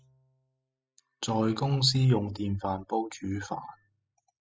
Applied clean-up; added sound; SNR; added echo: classical method spectral subtraction.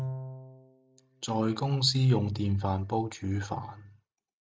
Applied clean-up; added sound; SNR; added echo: neural mask model RNNoise.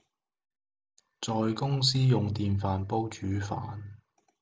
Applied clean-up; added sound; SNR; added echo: none; none; none; none.